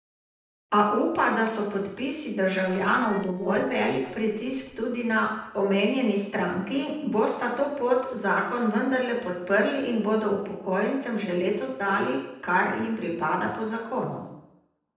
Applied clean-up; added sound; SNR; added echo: neural separator model SepFormer DNS4.